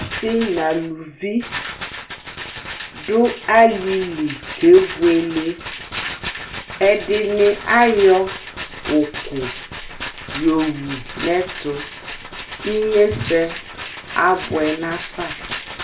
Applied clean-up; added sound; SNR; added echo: none; Rattle; 12 dB; reverberation time 0.3 s.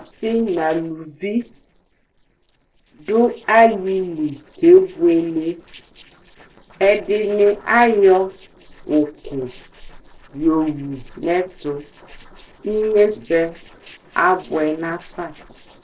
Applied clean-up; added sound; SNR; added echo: neural separator model SepFormer DNS4.